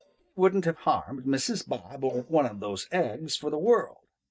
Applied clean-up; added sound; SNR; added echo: neural mask model DeepFilterNet 3.